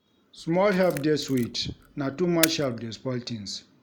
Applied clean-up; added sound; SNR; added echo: none; Camera; 10 dB; none.